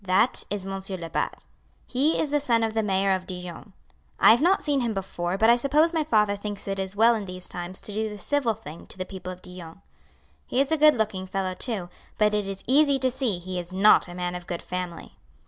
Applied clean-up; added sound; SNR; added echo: none; none; none; none.